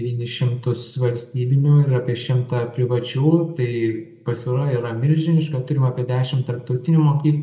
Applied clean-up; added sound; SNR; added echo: none; none; none; reverberation time 1.6 s.